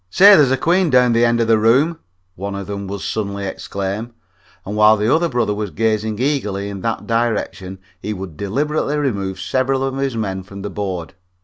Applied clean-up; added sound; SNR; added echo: none; none; none; none.